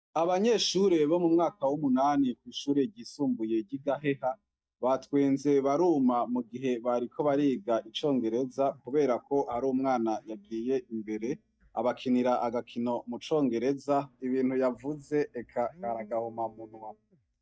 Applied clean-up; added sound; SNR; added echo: neural mask model DeepFilterNet 3.